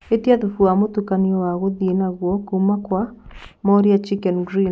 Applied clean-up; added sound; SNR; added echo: none; none; none; none.